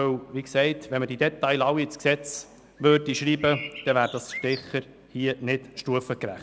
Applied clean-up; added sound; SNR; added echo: none; Bird; 13 dB; none.